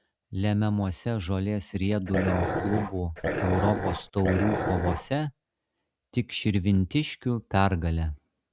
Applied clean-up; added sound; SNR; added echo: none; Dog; 2 dB; none.